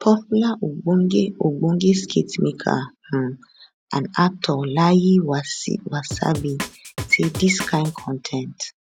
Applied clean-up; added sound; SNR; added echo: none; Drum; 11 dB; none.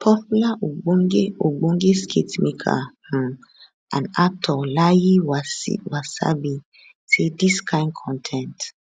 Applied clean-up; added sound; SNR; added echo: none; none; none; none.